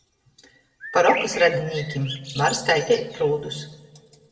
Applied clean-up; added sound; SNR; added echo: none; Bird; 11 dB; reverberation time 1.1 s.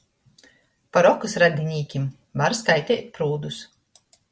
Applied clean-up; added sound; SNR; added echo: none; none; none; none.